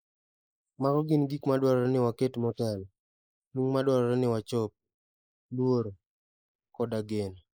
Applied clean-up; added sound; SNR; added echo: neural mask model Resemble Enhance denoiser.